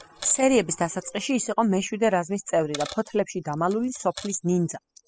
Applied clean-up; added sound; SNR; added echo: classical method spectral subtraction.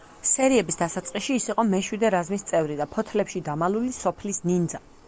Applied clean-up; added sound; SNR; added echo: none; none; none; none.